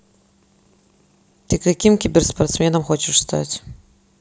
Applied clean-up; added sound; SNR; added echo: none; none; none; none.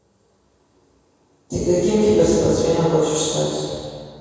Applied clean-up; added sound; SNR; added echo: none; none; none; reverberation time 2.2 s.